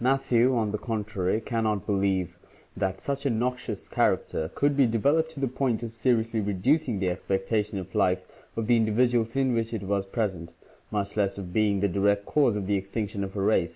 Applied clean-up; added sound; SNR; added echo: none; none; none; none.